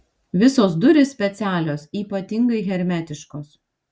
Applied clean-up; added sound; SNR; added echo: none; none; none; none.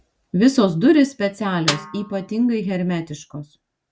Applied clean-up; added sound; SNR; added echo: none; Snare drum; 10 dB; none.